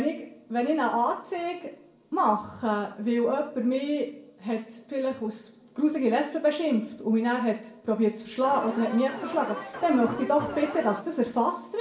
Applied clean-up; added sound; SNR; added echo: none; Alarm; 10 dB; reverberation time 0.5 s.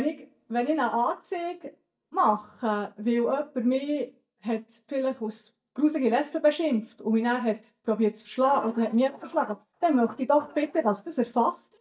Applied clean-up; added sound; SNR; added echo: neural mask model DeepFilterNet 3.